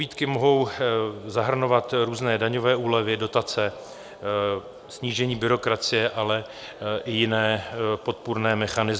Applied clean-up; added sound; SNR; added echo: none; none; none; none.